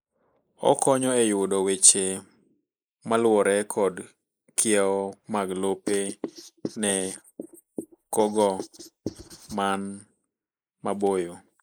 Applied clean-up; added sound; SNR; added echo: neural mask model Resemble Enhance denoiser.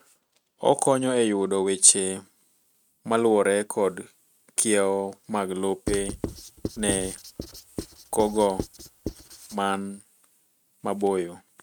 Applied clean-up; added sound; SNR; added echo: neural mask model RNNoise.